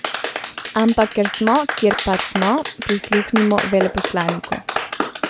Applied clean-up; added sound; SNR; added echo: none; Clapping; 4 dB; none.